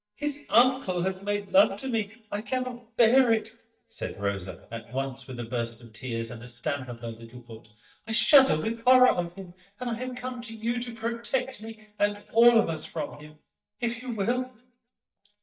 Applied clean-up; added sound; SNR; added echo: neural mask model DeepFilterNet 3.